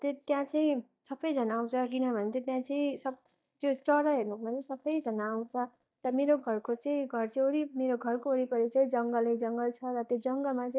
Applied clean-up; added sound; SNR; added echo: neural mask model DeepFilterNet 3.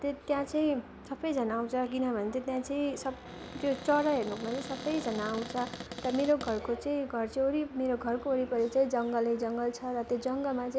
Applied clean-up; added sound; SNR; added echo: none; Cupboard open or close; 12 dB; none.